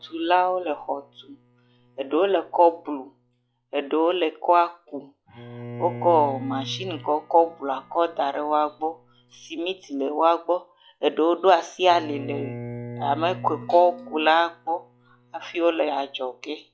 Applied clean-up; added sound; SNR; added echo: classical method log-MMSE.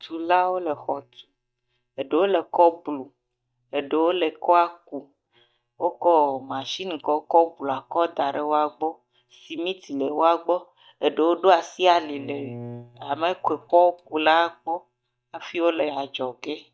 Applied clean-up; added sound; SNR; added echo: neural mask model DeepFilterNet 3.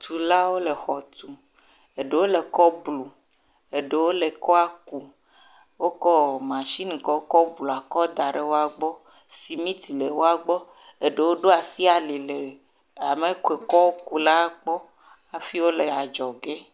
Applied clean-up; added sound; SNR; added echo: none; none; none; none.